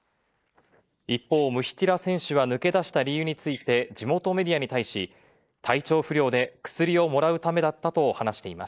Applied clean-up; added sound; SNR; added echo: neural mask model Resemble Enhance denoiser.